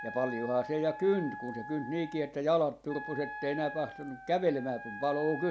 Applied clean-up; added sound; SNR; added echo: none; Wind instrument, woodwind instrument; 12 dB; none.